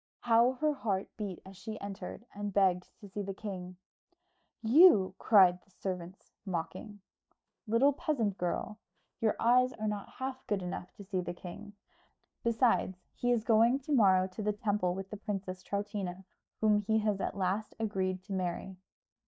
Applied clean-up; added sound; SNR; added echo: neural mask model DeepFilterNet 3.